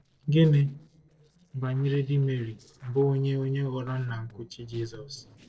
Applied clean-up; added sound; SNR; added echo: neural separator model SepFormer DNS4.